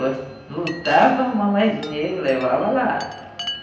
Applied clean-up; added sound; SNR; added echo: none; Chime; 15 dB; reverberation time 0.9 s.